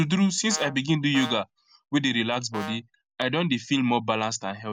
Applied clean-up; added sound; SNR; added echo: none; Brass instrument; 14 dB; none.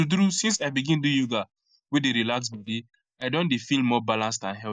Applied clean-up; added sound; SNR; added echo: neural mask model DeepFilterNet 3.